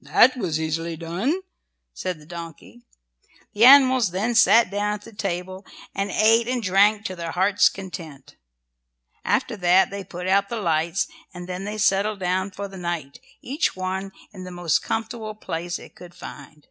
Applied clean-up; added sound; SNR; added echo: none; none; none; none.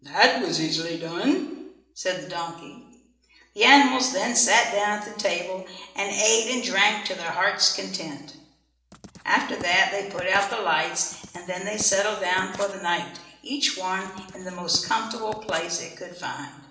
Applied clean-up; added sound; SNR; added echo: none; Writing; 18 dB; reverberation time 0.8 s.